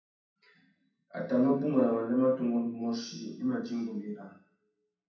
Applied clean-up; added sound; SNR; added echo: none; none; none; reverberation time 0.6 s.